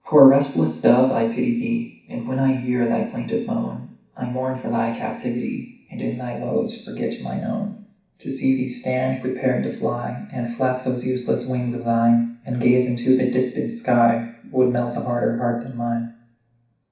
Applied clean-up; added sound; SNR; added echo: none; none; none; reverberation time 0.6 s.